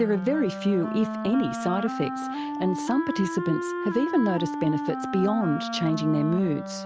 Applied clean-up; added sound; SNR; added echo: none; Wind instrument, woodwind instrument; 6 dB; none.